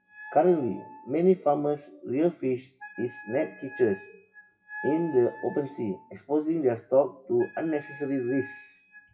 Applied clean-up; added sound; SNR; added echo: classical method WPE with log-MMSE.